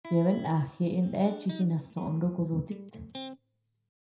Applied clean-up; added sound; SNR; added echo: none; Electric guitar; 16 dB; reverberation time 0.5 s.